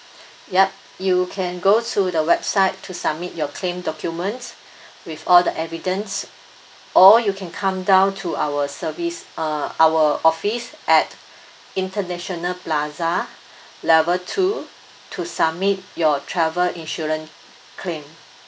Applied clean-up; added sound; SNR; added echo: none; none; none; none.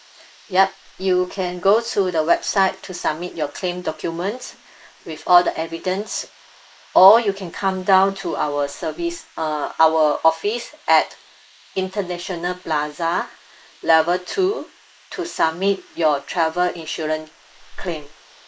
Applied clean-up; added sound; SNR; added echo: neural mask model Resemble Enhance denoiser.